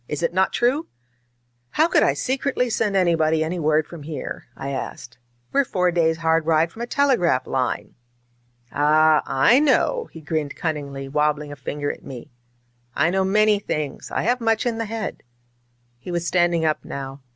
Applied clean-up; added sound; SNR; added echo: none; none; none; none.